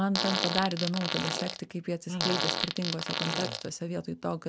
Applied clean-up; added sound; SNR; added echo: none; Fart; 1 dB; none.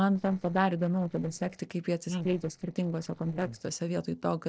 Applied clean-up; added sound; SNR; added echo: neural separator model SepFormer DNS4.